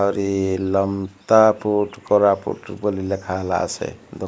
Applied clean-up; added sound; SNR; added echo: neural mask model Resemble Enhance denoiser.